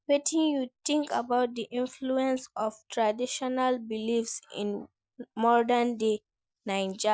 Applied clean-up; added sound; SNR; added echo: none; none; none; none.